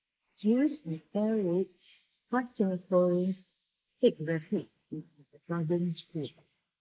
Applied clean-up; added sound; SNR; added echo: neural mask model Resemble Enhance denoiser.